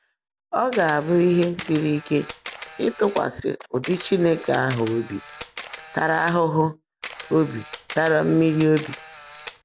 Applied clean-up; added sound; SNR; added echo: none; Camera; 12 dB; none.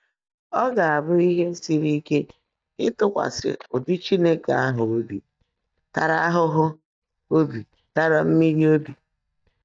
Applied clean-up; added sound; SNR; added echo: neural mask model DeepFilterNet 3.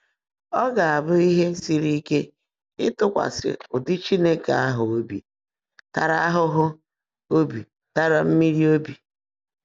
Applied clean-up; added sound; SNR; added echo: none; none; none; none.